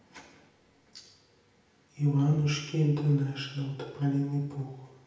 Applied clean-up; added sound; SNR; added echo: none; none; none; reverberation time 0.9 s.